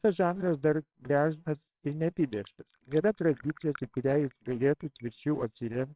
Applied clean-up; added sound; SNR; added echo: neural separator model SepFormer WHAMR!.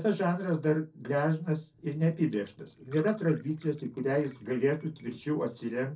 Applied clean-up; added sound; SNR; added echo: neural separator model SepFormer DNS4.